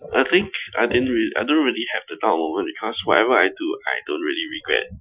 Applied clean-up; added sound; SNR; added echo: classical method Wiener filter.